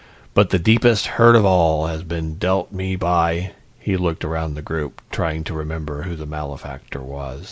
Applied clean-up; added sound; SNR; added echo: none; none; none; none.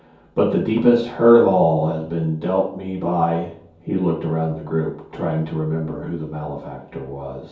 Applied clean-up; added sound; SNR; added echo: none; none; none; reverberation time 0.6 s.